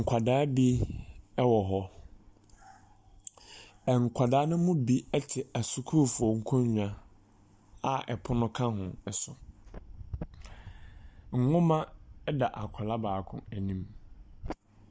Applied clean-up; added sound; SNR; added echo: none; none; none; none.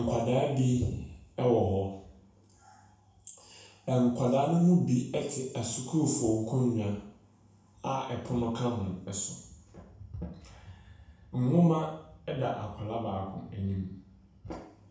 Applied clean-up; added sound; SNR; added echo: none; none; none; reverberation time 0.6 s.